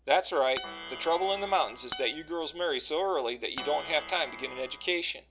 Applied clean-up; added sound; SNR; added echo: none; Acoustic guitar + Plucked string instrument; 13 dB; none.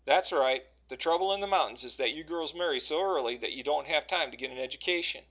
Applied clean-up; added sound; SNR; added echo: none; none; none; none.